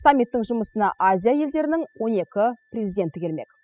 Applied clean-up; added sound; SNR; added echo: classical method spectral subtraction.